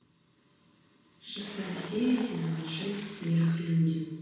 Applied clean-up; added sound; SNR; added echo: none; Splash, splatter; 14 dB; reverberation time 1.1 s.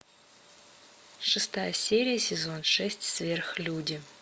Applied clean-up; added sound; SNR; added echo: none; none; none; none.